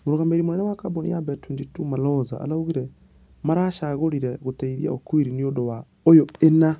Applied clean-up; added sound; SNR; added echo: none; none; none; none.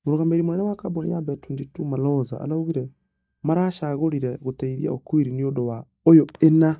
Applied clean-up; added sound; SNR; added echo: neural mask model DeepFilterNet 3.